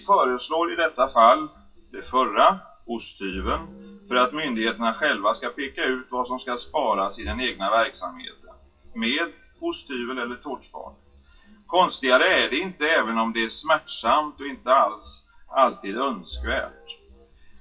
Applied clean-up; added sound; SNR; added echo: classical method WPE with log-MMSE.